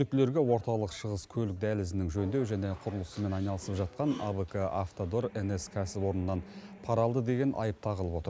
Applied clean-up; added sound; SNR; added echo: none; none; none; none.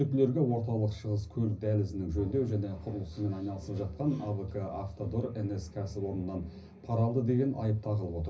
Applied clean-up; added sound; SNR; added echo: none; none; none; reverberation time 0.4 s.